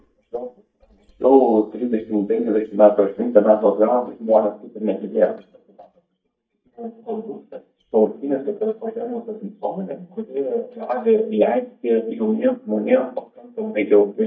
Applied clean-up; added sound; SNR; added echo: neural mask model DeepFilterNet 3.